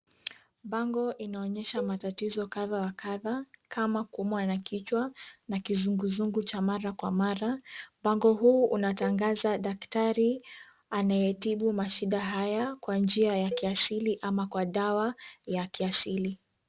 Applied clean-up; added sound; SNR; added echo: none; Cowbell; 14 dB; none.